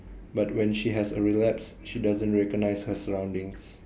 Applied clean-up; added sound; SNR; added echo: none; none; none; none.